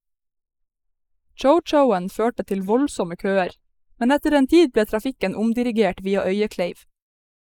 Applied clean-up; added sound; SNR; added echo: neural mask model Resemble Enhance denoiser.